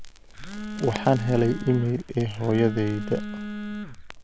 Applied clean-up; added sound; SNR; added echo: none; Telephone + Crackle; 9 dB; none.